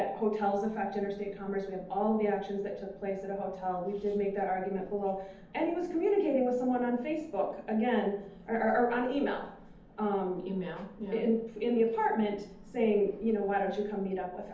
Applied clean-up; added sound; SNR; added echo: none; none; none; reverberation time 0.6 s.